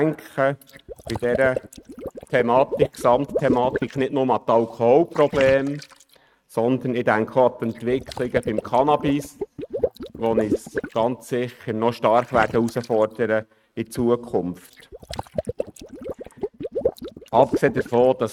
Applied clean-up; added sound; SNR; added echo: neural mask model RNNoise.